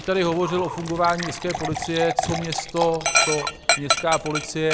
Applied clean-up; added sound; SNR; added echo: none; Dog + Fill (with liquid) / Water; 2 dB; none.